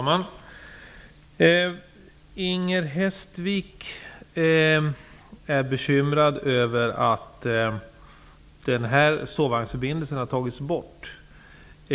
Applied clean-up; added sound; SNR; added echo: none; none; none; none.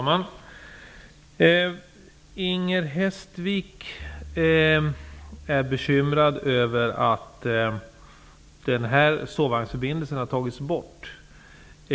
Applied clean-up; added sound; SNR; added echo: none; Bowed string instrument; 17 dB; none.